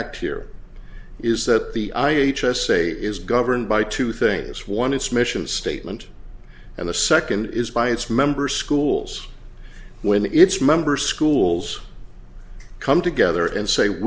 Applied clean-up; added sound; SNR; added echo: none; none; none; none.